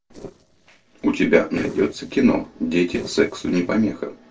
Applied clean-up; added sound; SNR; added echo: neural separator model SepFormer DNS4.